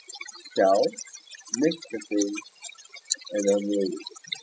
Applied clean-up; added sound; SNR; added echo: classical method spectral subtraction.